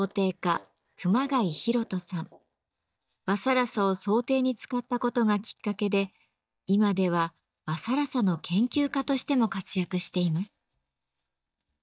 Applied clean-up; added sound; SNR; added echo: neural mask model DeepFilterNet 3.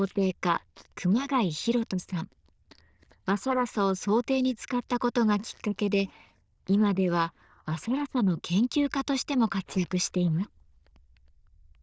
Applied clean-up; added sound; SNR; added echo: neural diffusion model UNIVERSE++.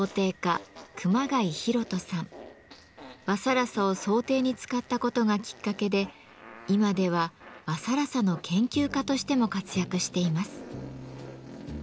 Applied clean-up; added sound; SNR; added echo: none; Fart; 20 dB; none.